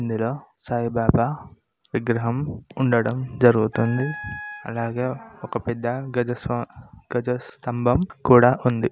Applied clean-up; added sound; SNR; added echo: none; Wind instrument, woodwind instrument; 16 dB; none.